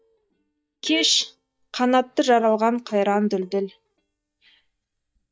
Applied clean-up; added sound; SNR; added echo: neural mask model DeepFilterNet 3.